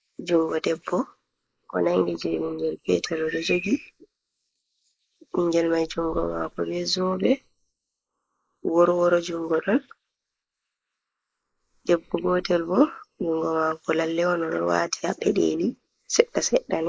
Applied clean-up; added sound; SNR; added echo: neural mask model Resemble Enhance denoiser.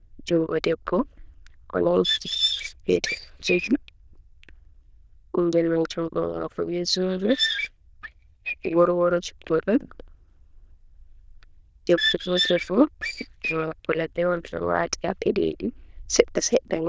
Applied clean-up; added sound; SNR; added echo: neural diffusion model UNIVERSE++.